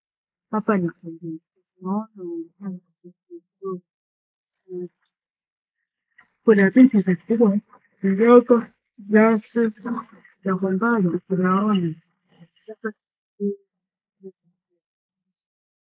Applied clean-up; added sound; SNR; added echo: neural mask model Resemble Enhance denoiser.